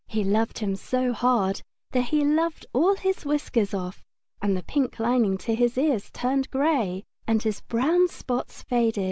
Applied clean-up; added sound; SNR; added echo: none; none; none; none.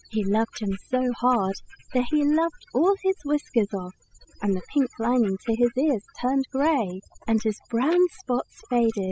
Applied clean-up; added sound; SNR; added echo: classical method spectral subtraction.